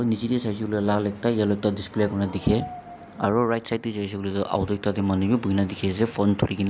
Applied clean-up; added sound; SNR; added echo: none; none; none; none.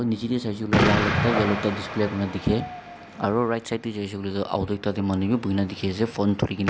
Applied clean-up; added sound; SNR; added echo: none; Explosion; 4 dB; none.